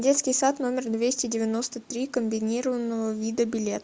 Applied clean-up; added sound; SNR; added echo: none; none; none; none.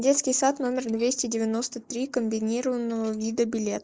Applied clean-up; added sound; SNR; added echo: neural mask model Resemble Enhance denoiser.